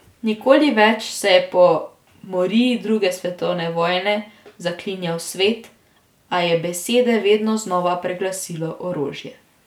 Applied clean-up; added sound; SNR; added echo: none; none; none; none.